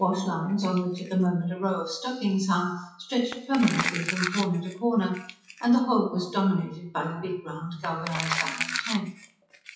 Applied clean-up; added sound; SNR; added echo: classical method WPE with log-MMSE.